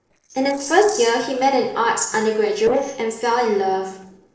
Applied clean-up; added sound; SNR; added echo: neural separator model SepFormer DNS4.